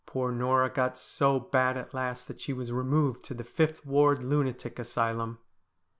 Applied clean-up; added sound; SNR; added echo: none; none; none; none.